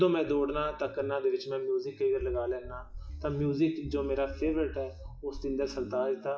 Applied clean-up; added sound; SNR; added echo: classical method WPE with log-MMSE.